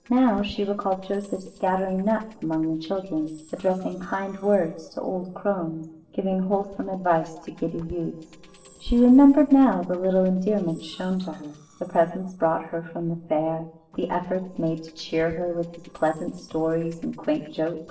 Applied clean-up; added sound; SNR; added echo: neural separator model SepFormer DNS4.